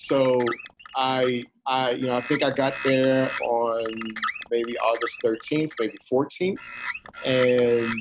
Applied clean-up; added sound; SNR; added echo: none; Bird; 12 dB; none.